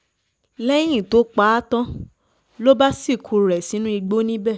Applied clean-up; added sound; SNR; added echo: none; none; none; none.